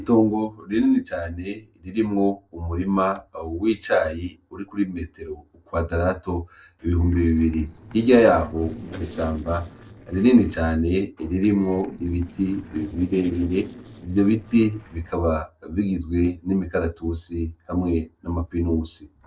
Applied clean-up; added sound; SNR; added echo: neural separator model SepFormer DNS4.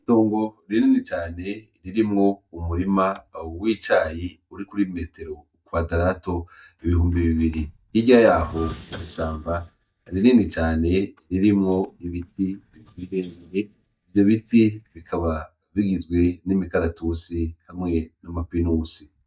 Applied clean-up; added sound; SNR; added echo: neural mask model DeepFilterNet 3.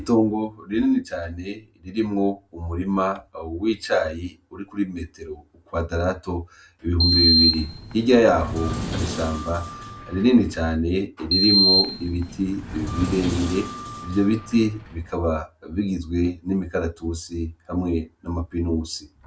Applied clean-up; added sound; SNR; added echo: none; Sliding door; 1 dB; none.